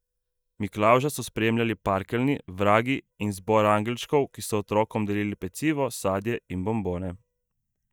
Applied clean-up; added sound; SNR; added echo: neural mask model DeepFilterNet 3.